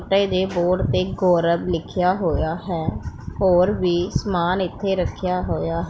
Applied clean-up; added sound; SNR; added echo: none; none; none; none.